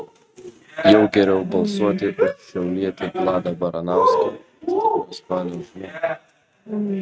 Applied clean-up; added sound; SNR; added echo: neural mask model RNNoise.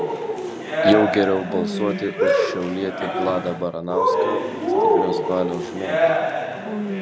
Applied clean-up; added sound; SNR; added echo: none; Cheering; -3 dB; none.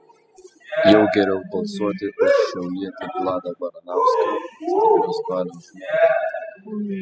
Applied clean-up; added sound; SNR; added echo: classical method spectral subtraction.